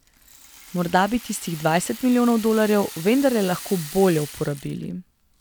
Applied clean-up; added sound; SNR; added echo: none; Rattle (instrument); 17 dB; none.